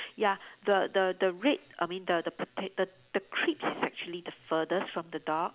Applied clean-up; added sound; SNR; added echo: none; none; none; none.